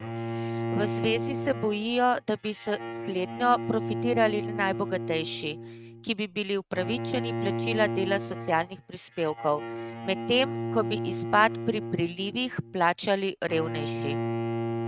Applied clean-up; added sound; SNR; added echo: neural mask model RNNoise.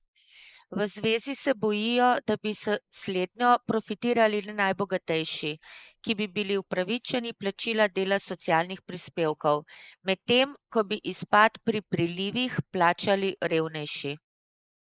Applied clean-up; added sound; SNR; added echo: neural mask model Resemble Enhance denoiser.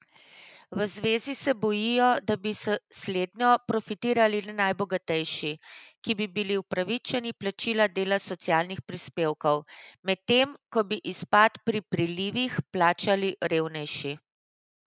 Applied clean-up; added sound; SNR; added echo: none; none; none; none.